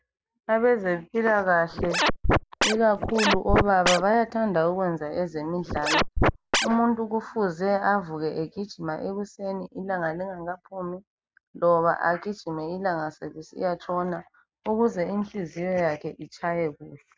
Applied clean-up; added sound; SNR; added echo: none; Scratching (performance technique); -2 dB; none.